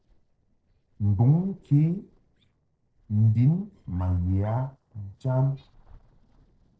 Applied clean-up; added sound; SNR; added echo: neural separator model SepFormer DNS4.